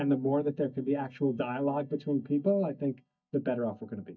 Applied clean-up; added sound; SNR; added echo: neural mask model DeepFilterNet 3.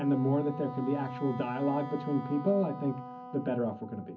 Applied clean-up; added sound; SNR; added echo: none; Wind instrument, woodwind instrument; 11 dB; reverberation time 0.4 s.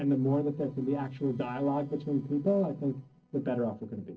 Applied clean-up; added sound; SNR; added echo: neural separator model SepFormer DNS4.